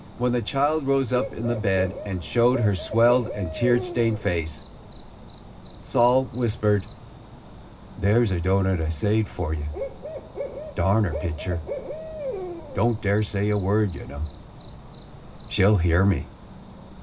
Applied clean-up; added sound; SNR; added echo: none; Cricket / Bird; 12 dB; reverberation time 0.4 s.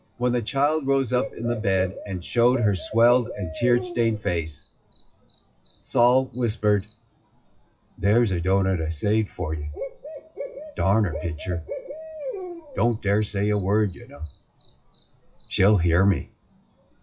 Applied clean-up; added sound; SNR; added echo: classical method WPE with log-MMSE.